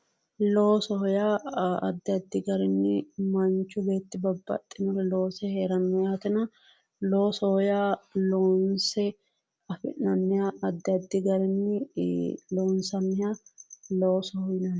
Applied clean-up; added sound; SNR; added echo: none; none; none; none.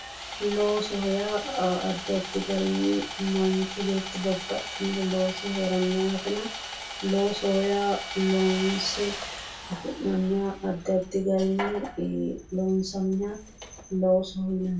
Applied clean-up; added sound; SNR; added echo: none; Sawing; 10 dB; reverberation time 0.2 s.